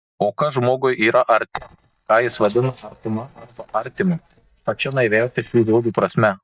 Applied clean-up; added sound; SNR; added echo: neural mask model DeepFilterNet 3.